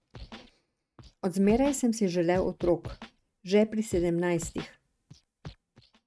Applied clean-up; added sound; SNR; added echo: neural mask model RNNoise.